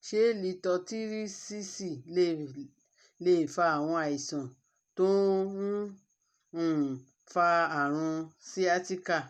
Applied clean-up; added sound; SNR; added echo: none; none; none; none.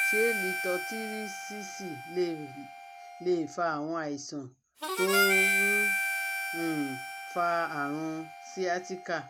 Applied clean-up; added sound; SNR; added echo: none; Harmonica; 0 dB; none.